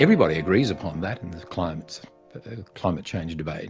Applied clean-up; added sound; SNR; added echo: none; Piano; 18 dB; none.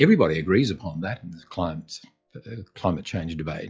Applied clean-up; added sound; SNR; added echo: classical method log-MMSE.